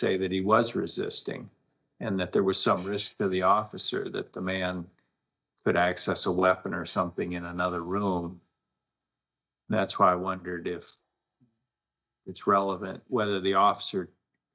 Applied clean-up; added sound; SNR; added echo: neural mask model DeepFilterNet 3.